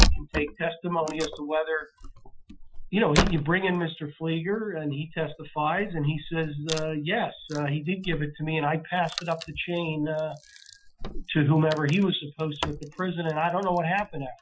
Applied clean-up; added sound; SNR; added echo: classical method Wiener filter.